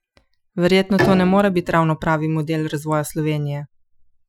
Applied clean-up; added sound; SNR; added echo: classical method Wiener filter.